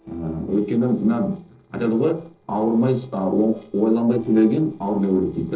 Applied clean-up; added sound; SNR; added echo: neural separator model SepFormer DNS4.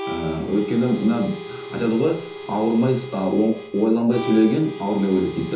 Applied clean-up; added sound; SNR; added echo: none; Harmonica; 12 dB; reverberation time 0.6 s.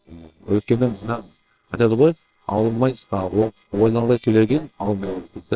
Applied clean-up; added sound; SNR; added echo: neural separator model SepFormer WHAMR!.